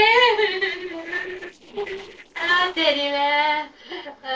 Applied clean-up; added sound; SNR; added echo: neural separator model SepFormer DNS4.